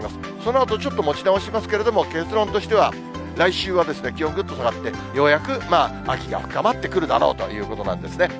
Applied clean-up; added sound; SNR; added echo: none; none; none; none.